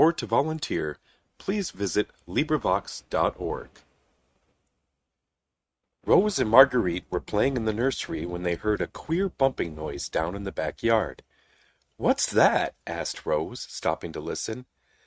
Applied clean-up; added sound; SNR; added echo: neural mask model RNNoise.